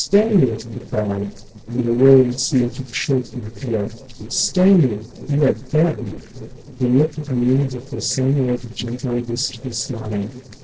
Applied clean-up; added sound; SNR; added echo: neural separator model SepFormer DNS4.